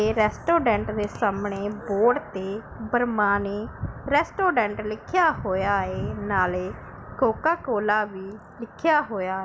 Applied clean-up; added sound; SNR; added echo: none; none; none; none.